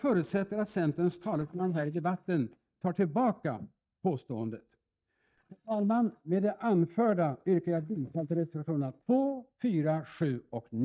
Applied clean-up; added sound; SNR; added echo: neural mask model DeepFilterNet 3.